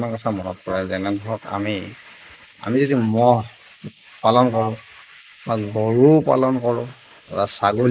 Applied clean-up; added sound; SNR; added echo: neural mask model Resemble Enhance denoiser.